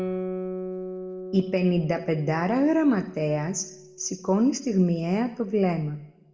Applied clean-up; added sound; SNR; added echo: none; Guitar; 12 dB; reverberation time 0.6 s.